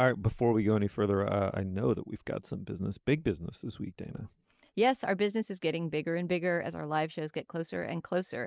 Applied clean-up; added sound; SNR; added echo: none; none; none; none.